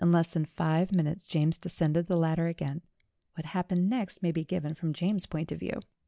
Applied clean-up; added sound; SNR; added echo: none; none; none; none.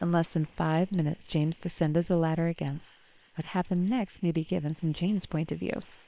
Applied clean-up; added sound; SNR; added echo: neural separator model SepFormer WHAM!.